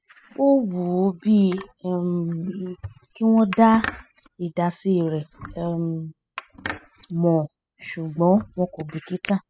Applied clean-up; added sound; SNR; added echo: classical method spectral subtraction.